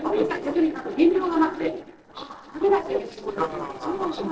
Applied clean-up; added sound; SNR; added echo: neural separator model SepFormer DNS4.